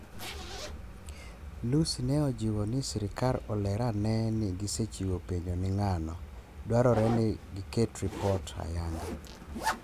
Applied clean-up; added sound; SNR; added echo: none; Zipper (clothing); 13 dB; none.